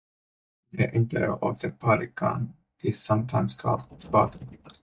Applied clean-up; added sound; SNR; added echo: neural mask model DeepFilterNet 3.